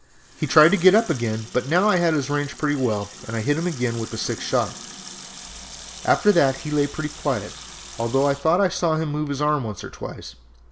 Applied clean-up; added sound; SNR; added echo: none; Sink (filling or washing) / Water tap, faucet; 17 dB; none.